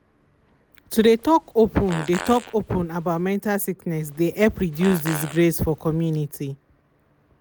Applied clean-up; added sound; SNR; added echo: none; Fart; 16 dB; none.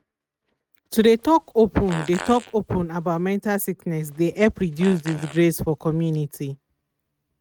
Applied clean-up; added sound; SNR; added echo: neural mask model RNNoise.